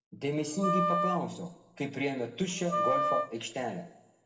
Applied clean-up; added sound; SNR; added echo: none; Wind instrument, woodwind instrument; -1 dB; reverberation time 0.8 s.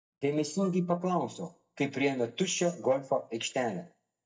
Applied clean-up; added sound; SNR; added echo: neural mask model DeepFilterNet 3.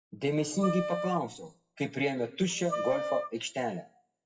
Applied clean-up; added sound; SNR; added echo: classical method WPE with log-MMSE.